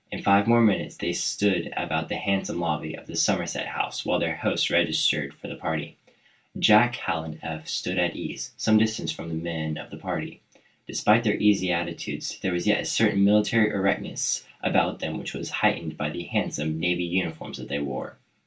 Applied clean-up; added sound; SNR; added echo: none; none; none; reverberation time 0.2 s.